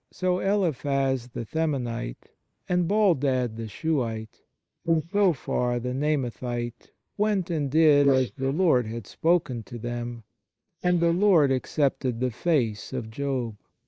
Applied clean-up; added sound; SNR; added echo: neural mask model Resemble Enhance denoiser.